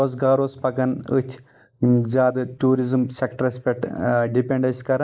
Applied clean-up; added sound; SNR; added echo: neural mask model Resemble Enhance denoiser.